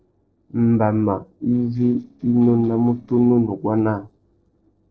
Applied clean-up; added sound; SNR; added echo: neural separator model SepFormer DNS4.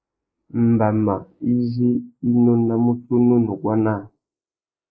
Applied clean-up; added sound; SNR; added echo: neural mask model Resemble Enhance denoiser.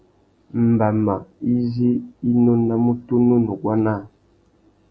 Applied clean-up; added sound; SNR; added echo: none; none; none; none.